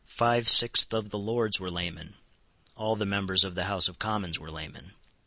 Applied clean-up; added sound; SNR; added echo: none; none; none; none.